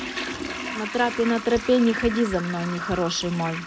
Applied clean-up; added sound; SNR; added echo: none; Toilet flush; 9 dB; none.